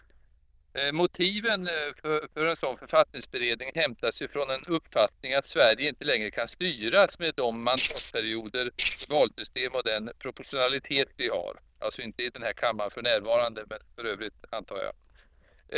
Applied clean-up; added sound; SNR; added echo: neural diffusion model UNIVERSE++.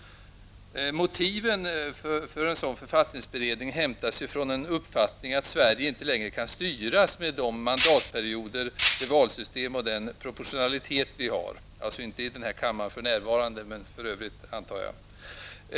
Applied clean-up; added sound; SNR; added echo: none; Rattle (instrument); -2 dB; none.